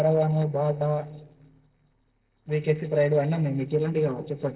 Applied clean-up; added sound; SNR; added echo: neural separator model SepFormer DNS4.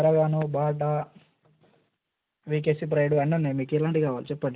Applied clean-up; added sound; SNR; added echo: none; none; none; none.